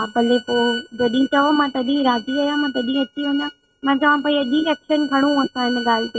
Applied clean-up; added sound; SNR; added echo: neural mask model RNNoise.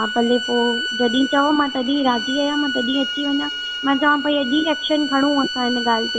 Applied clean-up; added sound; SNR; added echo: none; Bowed string instrument; 6 dB; none.